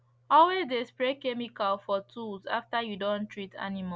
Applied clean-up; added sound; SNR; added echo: none; none; none; none.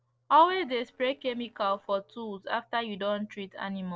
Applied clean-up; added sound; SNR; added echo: neural separator model SepFormer DNS4.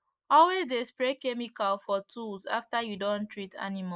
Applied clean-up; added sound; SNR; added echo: neural mask model Resemble Enhance denoiser.